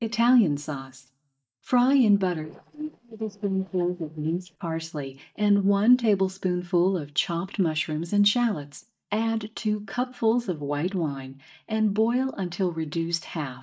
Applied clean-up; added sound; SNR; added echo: neural mask model DeepFilterNet 3.